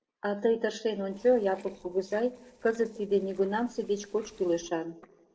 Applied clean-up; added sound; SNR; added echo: neural separator model SepFormer DNS4.